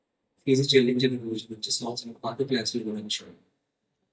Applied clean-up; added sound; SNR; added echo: neural mask model DeepFilterNet 3.